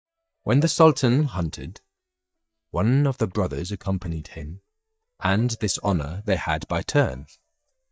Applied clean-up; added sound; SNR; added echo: neural mask model DeepFilterNet 3.